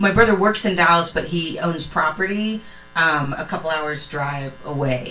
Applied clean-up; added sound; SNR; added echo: none; none; none; reverberation time 0.2 s.